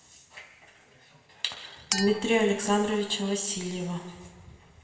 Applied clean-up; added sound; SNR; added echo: none; Chink, clink; 8 dB; reverberation time 1.2 s.